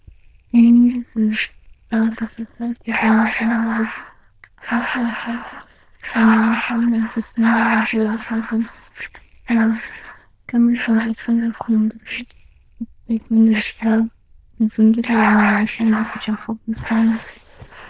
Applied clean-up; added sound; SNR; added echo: neural diffusion model UNIVERSE++.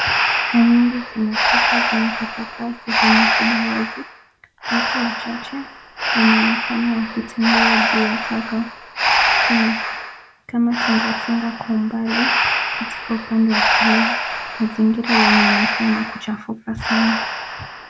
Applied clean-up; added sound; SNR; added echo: none; Breathing; -1 dB; none.